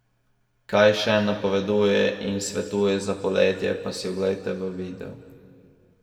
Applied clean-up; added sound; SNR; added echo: none; none; none; reverberation time 1.9 s.